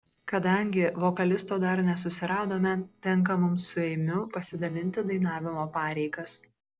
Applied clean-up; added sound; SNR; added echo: neural separator model SepFormer DNS4.